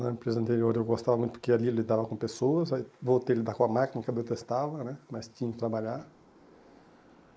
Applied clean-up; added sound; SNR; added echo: neural mask model Resemble Enhance denoiser.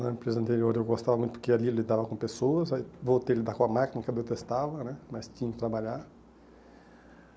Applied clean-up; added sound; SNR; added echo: none; none; none; none.